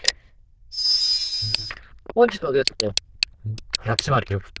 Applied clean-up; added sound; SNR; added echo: neural diffusion model UNIVERSE++.